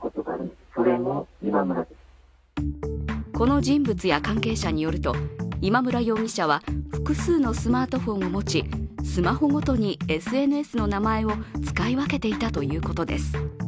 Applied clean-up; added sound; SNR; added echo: none; none; none; none.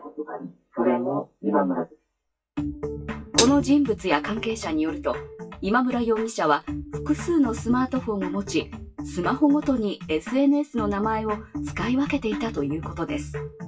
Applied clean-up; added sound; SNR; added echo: classical method WPE with log-MMSE.